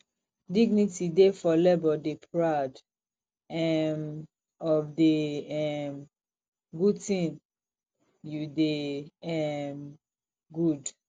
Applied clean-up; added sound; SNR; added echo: none; none; none; none.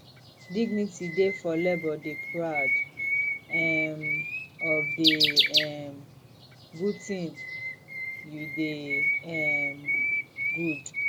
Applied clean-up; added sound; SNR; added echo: none; Bird; -3 dB; none.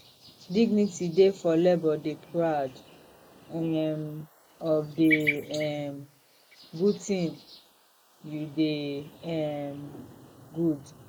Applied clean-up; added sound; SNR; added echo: neural mask model Resemble Enhance denoiser.